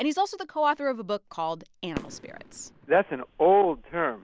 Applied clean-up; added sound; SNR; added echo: none; Fireworks; 17 dB; none.